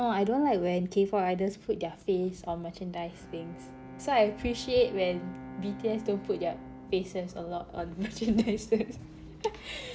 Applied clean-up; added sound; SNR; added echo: none; Bowed string instrument; 18 dB; none.